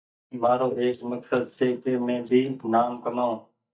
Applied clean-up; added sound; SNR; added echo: neural mask model DeepFilterNet 3.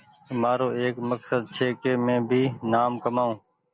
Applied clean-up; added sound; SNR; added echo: none; none; none; none.